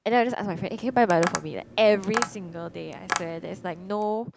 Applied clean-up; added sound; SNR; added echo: none; Tap; 9 dB; none.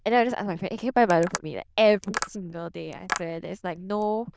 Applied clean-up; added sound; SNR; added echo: neural diffusion model UNIVERSE++.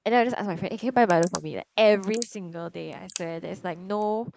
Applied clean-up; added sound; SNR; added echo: neural mask model Resemble Enhance denoiser.